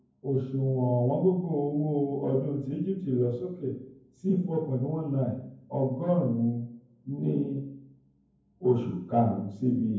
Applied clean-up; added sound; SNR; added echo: none; none; none; reverberation time 0.9 s.